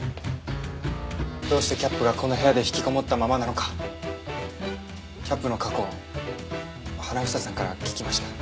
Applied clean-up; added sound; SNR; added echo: none; none; none; none.